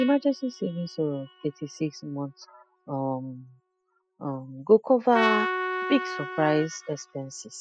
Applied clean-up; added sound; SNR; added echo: classical method spectral subtraction.